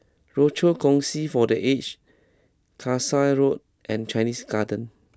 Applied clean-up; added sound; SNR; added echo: none; none; none; none.